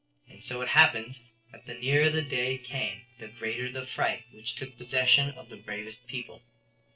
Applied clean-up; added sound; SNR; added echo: neural separator model SepFormer DNS4.